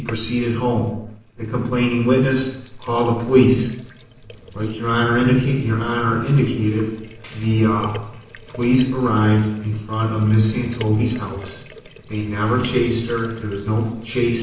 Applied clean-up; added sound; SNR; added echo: neural separator model SepFormer DNS4.